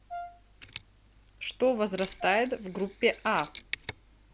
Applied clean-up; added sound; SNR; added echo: none; Mechanisms + Brass instrument; 13 dB; none.